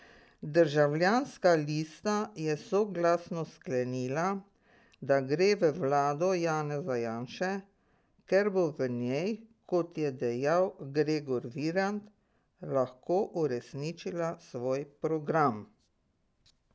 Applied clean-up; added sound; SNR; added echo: none; none; none; none.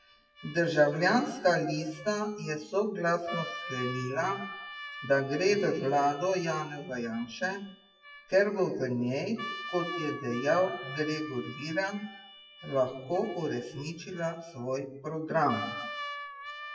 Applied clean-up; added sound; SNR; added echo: classical method WPE with log-MMSE.